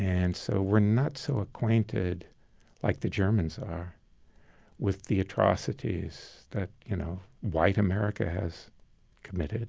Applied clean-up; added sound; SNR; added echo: none; none; none; none.